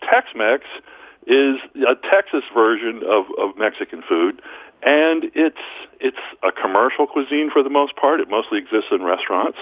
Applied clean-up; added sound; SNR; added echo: none; none; none; none.